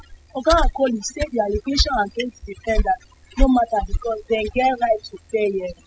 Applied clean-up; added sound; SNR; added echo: classical method spectral subtraction.